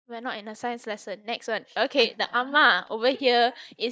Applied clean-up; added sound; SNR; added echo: neural mask model DeepFilterNet 3.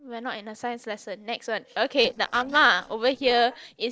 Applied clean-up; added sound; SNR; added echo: neural separator model SepFormer DNS4.